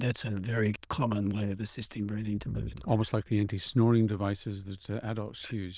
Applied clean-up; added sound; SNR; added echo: neural diffusion model UNIVERSE++.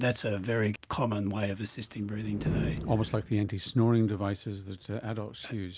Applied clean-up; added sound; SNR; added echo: none; Slam; 10 dB; none.